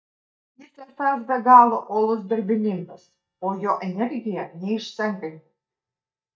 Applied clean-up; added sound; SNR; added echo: neural mask model DeepFilterNet 3.